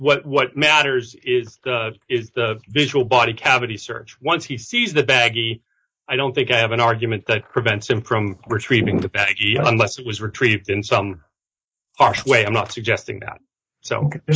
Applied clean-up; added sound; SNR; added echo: neural mask model Resemble Enhance denoiser.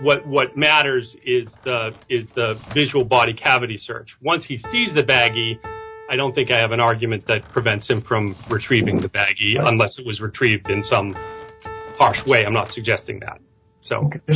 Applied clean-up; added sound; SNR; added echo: none; Squeak + Piano; 19 dB; none.